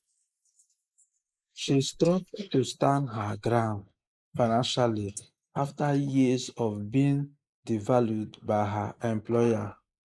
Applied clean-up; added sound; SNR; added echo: neural mask model Resemble Enhance denoiser.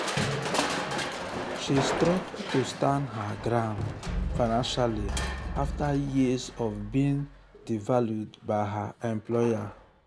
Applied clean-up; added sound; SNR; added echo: none; Crushing; 5 dB; none.